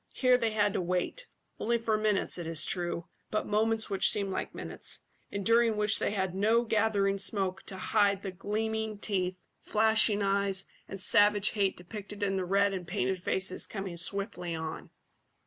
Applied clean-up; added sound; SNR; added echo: none; none; none; none.